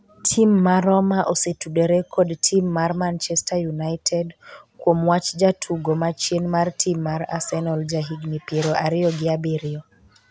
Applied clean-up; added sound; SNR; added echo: none; none; none; none.